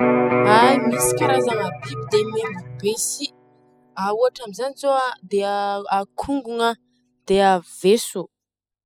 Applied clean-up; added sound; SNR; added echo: classical method spectral subtraction.